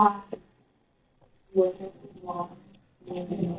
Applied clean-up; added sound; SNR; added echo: neural mask model DeepFilterNet 3.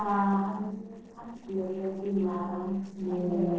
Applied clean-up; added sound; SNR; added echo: neural separator model SepFormer DNS4.